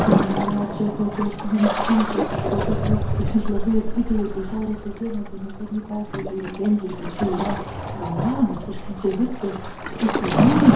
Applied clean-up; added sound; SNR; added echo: none; Waves, surf; 1 dB; reverberation time 2.3 s.